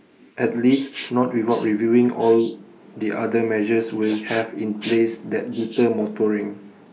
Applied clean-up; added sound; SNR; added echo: neural mask model Resemble Enhance denoiser.